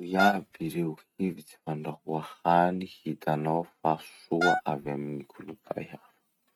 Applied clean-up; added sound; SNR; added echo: neural mask model RNNoise.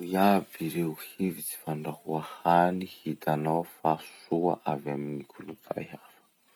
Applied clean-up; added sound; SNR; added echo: none; none; none; none.